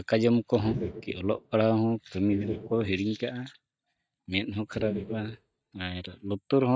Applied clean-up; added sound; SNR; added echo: neural mask model DeepFilterNet 3.